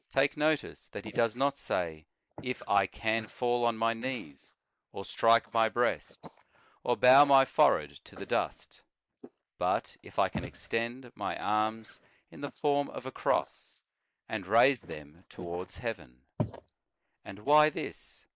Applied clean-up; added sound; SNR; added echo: neural mask model Resemble Enhance denoiser.